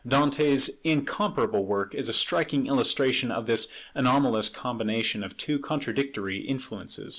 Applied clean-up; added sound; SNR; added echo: none; none; none; none.